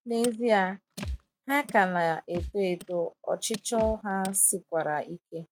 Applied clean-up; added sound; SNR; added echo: neural mask model RNNoise.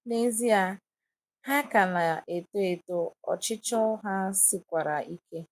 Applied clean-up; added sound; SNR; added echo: none; none; none; none.